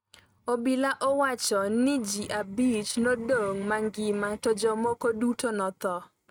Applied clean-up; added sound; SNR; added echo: neural mask model RNNoise.